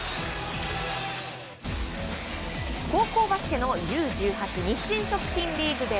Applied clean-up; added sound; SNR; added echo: none; none; none; none.